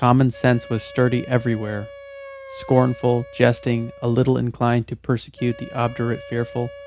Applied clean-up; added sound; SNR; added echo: none; Wind instrument, woodwind instrument; 19 dB; none.